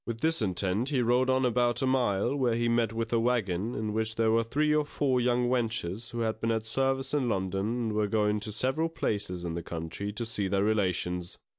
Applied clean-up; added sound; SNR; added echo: none; none; none; none.